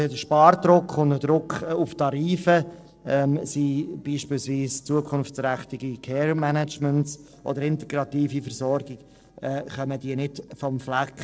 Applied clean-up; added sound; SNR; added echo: neural separator model SepFormer DNS4.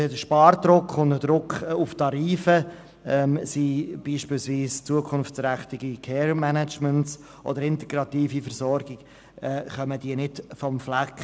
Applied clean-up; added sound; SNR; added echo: none; none; none; none.